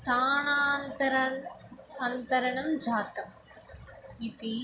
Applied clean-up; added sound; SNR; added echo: none; none; none; none.